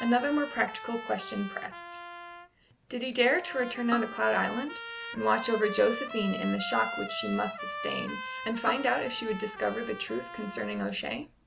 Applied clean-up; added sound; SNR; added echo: none; Trumpet + Bowed string instrument; 9 dB; none.